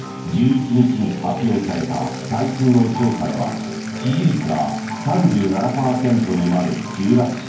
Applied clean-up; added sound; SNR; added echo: none; Bathtub (filling or washing); 19 dB; reverberation time 0.9 s.